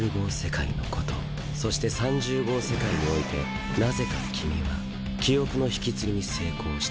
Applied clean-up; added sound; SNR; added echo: none; none; none; none.